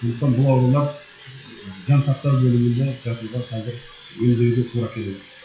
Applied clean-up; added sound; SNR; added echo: classical method WPE with log-MMSE.